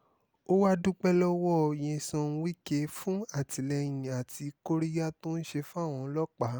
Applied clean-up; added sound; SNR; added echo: none; none; none; none.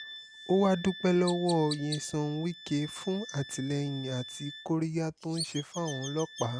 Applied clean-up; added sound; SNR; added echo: none; Chirp, tweet + Wind instrument, woodwind instrument; 13 dB; none.